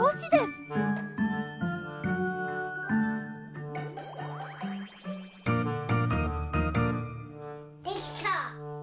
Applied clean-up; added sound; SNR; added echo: none; Wind instrument, woodwind instrument; 11 dB; none.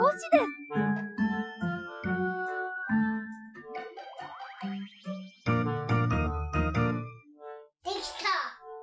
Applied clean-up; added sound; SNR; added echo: classical method Wiener filter.